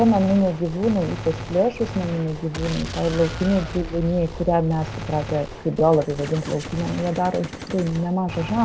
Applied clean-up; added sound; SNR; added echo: none; Gunshot, gunfire; 10 dB; none.